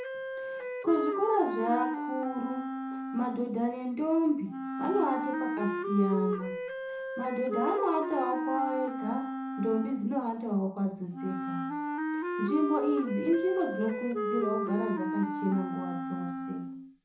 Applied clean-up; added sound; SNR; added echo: none; Wind instrument, woodwind instrument; 3 dB; reverberation time 0.7 s.